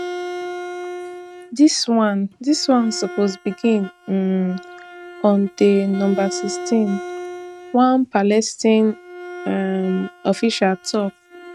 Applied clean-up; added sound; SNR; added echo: neural mask model RNNoise.